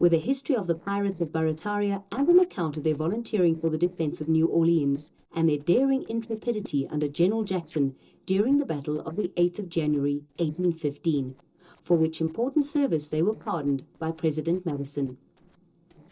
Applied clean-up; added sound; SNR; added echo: neural separator model SepFormer DNS4.